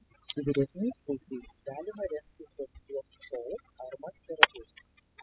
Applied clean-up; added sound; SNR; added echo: classical method spectral subtraction.